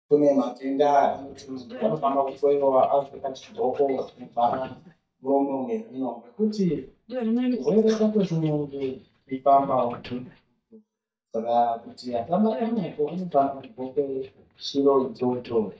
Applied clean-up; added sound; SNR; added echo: neural mask model DeepFilterNet 3.